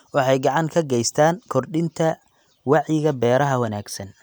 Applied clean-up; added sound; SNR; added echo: none; none; none; none.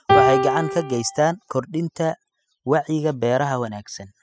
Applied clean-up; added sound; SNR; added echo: classical method spectral subtraction.